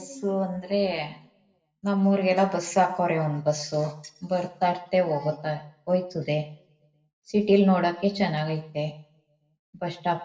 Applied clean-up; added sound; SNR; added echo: none; none; none; reverberation time 0.6 s.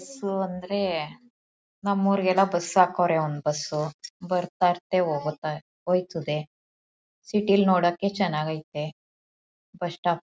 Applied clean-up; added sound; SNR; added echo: none; none; none; none.